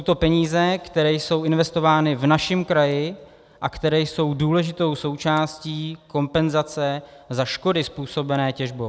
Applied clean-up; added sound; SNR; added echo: none; none; none; none.